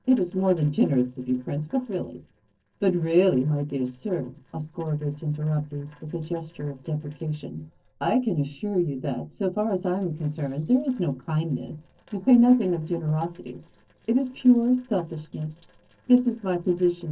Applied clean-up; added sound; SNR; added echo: neural separator model SepFormer DNS4.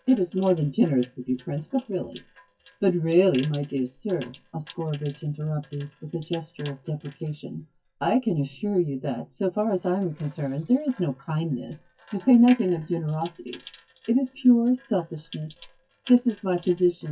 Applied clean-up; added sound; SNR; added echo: classical method WPE with log-MMSE.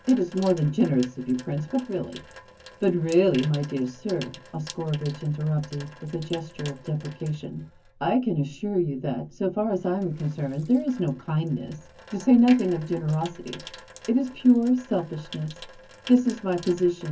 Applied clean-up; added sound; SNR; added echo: none; Sink (filling or washing) / Water tap, faucet; 20 dB; reverberation time 0.3 s.